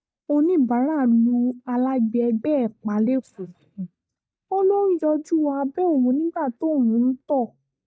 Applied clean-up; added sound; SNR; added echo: neural mask model DeepFilterNet 3.